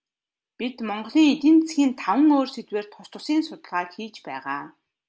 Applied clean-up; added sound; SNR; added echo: none; none; none; none.